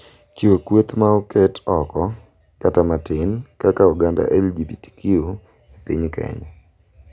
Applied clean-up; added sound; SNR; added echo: none; none; none; none.